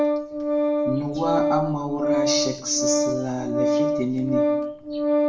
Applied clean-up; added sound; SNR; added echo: none; Organ; -4 dB; reverberation time 0.7 s.